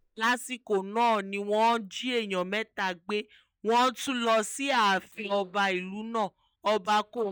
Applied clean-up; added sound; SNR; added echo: neural mask model DeepFilterNet 3.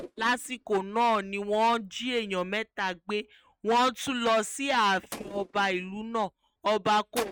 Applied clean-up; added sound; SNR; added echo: neural mask model RNNoise.